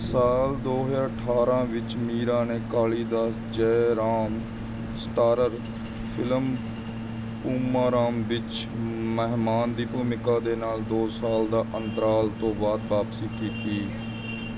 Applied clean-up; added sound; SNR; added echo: none; none; none; none.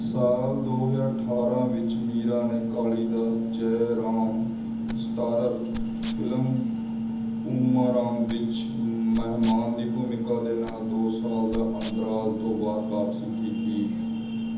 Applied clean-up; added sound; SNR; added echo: none; Wild animals; 14 dB; reverberation time 1.3 s.